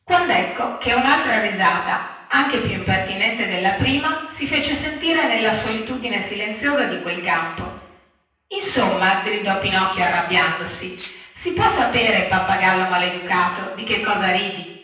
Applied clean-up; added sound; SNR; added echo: none; Rattle (instrument); 6 dB; reverberation time 0.9 s.